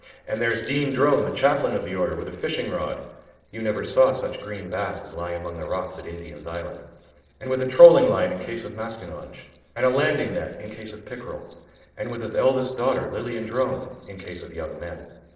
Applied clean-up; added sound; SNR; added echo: neural separator model SepFormer DNS4.